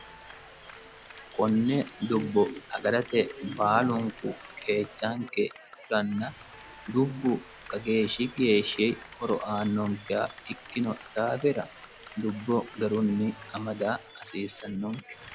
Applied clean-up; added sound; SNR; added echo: none; Clapping + Rain; 19 dB; none.